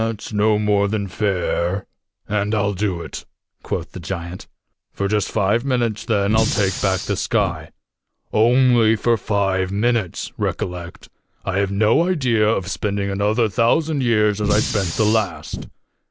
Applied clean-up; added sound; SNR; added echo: none; Fire; 6 dB; none.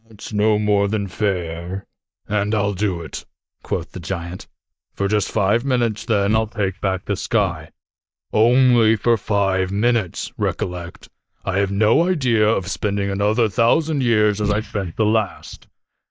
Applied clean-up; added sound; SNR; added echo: neural mask model DeepFilterNet 3.